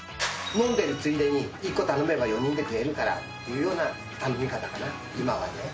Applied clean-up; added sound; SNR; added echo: none; none; none; none.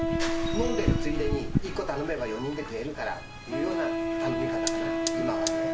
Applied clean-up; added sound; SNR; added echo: none; Wind instrument, woodwind instrument + Fire; -4 dB; none.